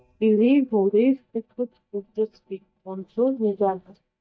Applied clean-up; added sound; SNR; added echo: neural mask model DeepFilterNet 3.